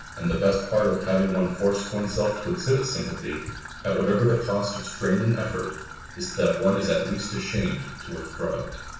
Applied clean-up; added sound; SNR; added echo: none; Trickle, dribble / Traffic noise, roadway noise; 13 dB; reverberation time 0.7 s.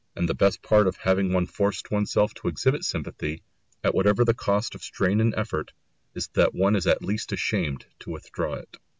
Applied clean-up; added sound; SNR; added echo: none; none; none; none.